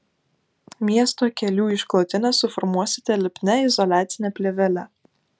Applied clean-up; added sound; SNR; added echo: none; none; none; none.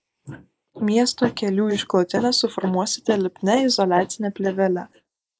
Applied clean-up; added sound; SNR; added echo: neural mask model Resemble Enhance denoiser.